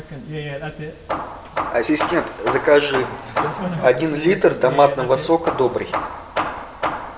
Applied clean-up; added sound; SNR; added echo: none; Hammer / Wood; 6 dB; none.